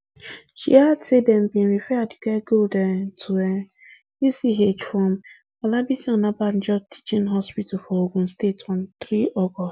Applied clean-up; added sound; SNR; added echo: none; none; none; none.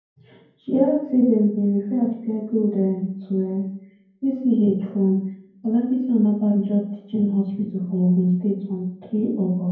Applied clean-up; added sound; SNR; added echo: none; none; none; reverberation time 0.9 s.